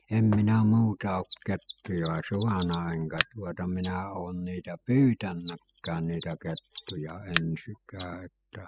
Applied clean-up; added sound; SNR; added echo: classical method spectral subtraction.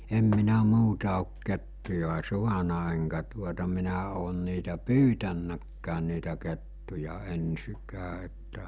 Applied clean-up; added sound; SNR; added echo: none; none; none; none.